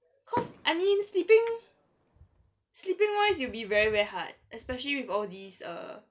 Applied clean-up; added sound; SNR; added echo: none; Fireworks + Chink, clink; 16 dB; none.